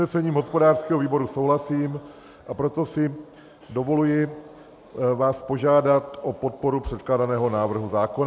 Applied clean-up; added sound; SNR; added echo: none; none; none; none.